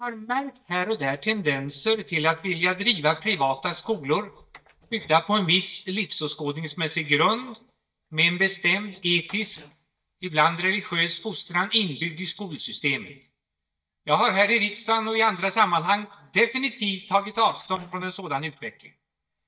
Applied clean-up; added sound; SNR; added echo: neural mask model DeepFilterNet 3.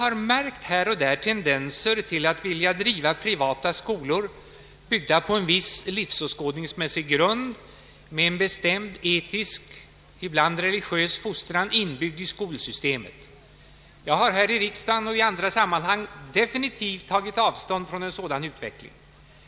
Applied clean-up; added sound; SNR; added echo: none; none; none; none.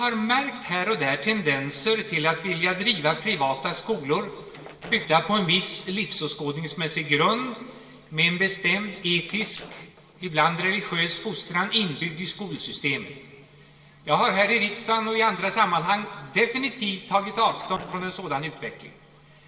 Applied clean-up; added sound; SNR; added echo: neural separator model SepFormer DNS4.